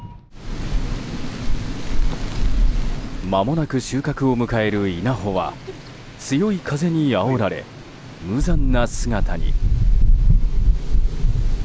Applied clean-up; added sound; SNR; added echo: none; none; none; none.